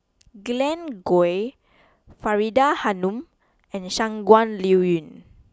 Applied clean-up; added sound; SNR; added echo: none; none; none; none.